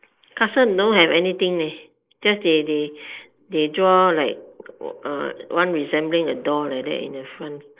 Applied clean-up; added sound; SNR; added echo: neural mask model Resemble Enhance denoiser.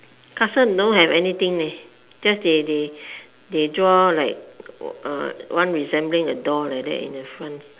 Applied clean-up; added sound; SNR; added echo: none; none; none; none.